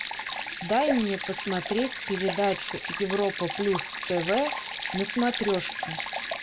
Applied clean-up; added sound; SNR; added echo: none; Stream; 4 dB; none.